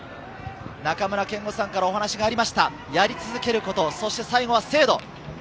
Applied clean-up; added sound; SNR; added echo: none; none; none; none.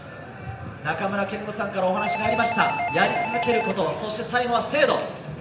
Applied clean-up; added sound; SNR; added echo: none; Doorbell; 4 dB; reverberation time 0.8 s.